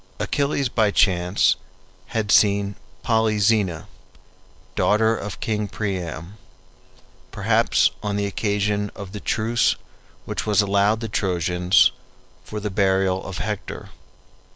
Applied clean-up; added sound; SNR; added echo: none; none; none; none.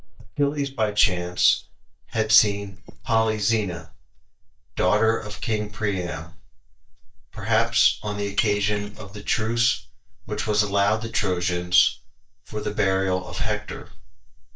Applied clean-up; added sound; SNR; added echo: neural mask model DeepFilterNet 3.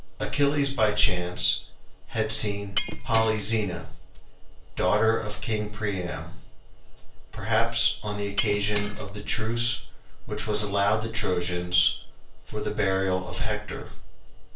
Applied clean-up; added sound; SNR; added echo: none; Shatter; 13 dB; reverberation time 0.3 s.